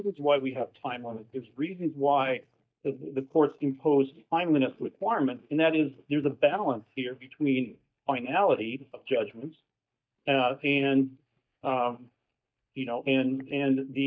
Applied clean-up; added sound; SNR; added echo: neural mask model DeepFilterNet 3.